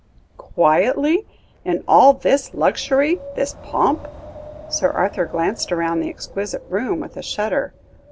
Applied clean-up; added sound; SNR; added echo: none; Wind; 19 dB; none.